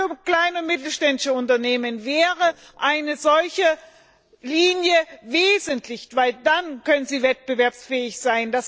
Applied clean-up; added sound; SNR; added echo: neural separator model SepFormer DNS4.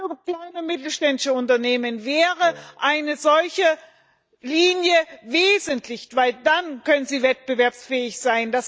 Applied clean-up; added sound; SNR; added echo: neural mask model DeepFilterNet 3.